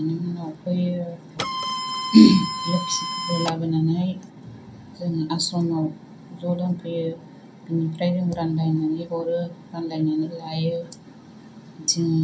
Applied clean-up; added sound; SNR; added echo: none; Printer; 5 dB; reverberation time 0.3 s.